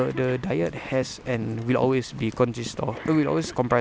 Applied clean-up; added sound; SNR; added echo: none; Run + Cough; 17 dB; none.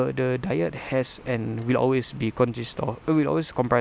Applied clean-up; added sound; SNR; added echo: none; none; none; none.